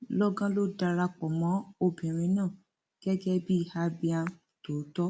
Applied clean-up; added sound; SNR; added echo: none; none; none; none.